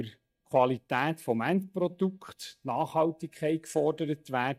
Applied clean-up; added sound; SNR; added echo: neural mask model DeepFilterNet 3.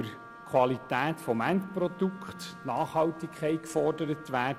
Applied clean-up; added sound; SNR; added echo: none; Wind instrument, woodwind instrument; 18 dB; none.